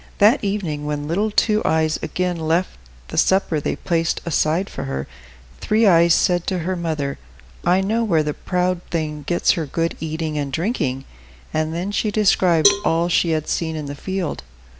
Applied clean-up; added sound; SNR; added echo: none; Cowbell; 7 dB; none.